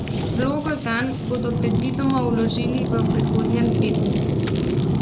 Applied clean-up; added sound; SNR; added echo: none; Fire; -3 dB; none.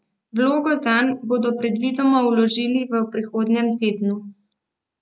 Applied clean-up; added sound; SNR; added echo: none; none; none; none.